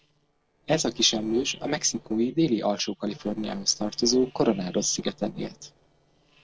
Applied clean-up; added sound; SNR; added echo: neural separator model SepFormer DNS4.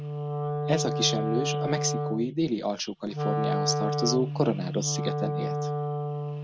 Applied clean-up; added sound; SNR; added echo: none; Wind instrument, woodwind instrument; 0 dB; none.